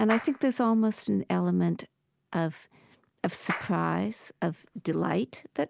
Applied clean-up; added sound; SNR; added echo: none; Clapping; 13 dB; none.